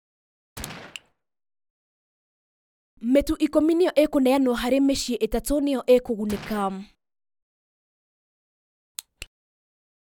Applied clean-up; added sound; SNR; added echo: none; Gunshot, gunfire; 17 dB; none.